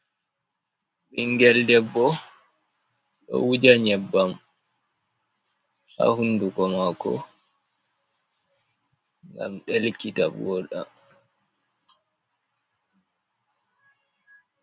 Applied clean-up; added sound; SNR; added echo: none; none; none; none.